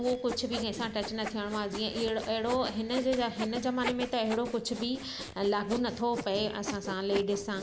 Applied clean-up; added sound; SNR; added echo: none; Sawing; 10 dB; none.